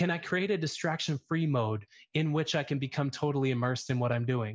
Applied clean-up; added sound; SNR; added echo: none; none; none; none.